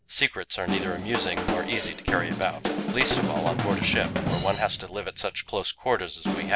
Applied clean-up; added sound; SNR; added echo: none; Drum / Drum kit; 2 dB; none.